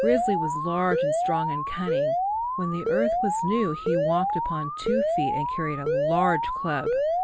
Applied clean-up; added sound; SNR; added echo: none; Alarm; -3 dB; none.